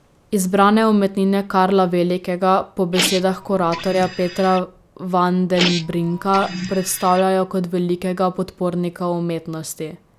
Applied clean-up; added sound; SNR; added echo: none; Printer; 8 dB; none.